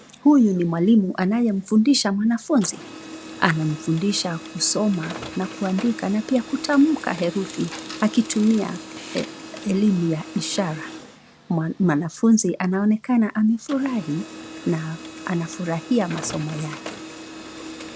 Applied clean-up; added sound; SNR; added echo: none; Printer; 15 dB; none.